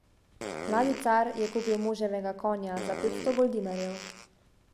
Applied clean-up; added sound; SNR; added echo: none; Fart; 11 dB; none.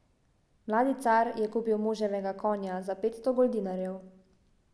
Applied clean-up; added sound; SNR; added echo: none; none; none; none.